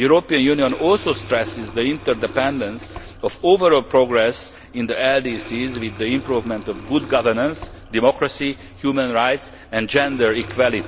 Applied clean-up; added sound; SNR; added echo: none; Water tap, faucet; 17 dB; none.